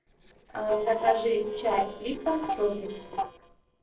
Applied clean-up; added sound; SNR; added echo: neural separator model SepFormer DNS4.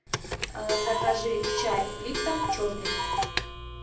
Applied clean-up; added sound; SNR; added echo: none; Clock; -2 dB; reverberation time 0.6 s.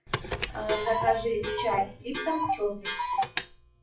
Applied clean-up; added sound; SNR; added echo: classical method WPE with log-MMSE.